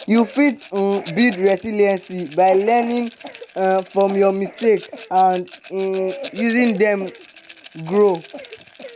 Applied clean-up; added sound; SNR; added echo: none; Rattle + Cough; 17 dB; none.